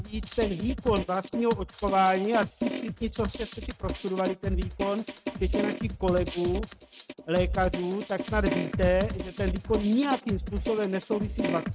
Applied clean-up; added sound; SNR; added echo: neural mask model RNNoise.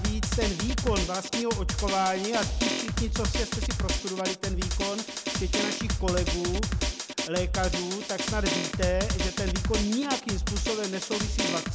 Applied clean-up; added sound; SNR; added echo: none; Drum; -2 dB; none.